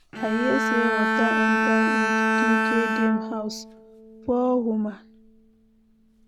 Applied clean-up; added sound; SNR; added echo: none; Bowed string instrument; -2 dB; none.